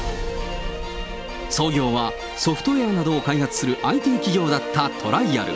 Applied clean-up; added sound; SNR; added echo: none; none; none; none.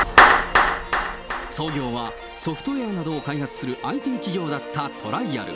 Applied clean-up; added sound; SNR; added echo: none; Clapping; -5 dB; none.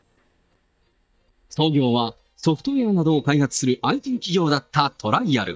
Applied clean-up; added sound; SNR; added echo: neural mask model DeepFilterNet 3.